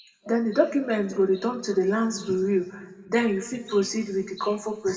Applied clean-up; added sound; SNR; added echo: none; none; none; reverberation time 1.3 s.